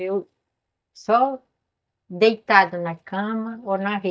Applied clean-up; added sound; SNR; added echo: neural mask model DeepFilterNet 3.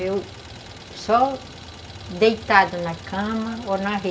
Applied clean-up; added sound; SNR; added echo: none; Idling; 16 dB; reverberation time 0.4 s.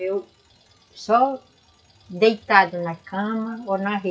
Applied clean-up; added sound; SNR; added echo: classical method WPE with log-MMSE.